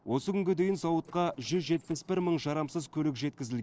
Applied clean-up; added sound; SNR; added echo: neural separator model SepFormer DNS4.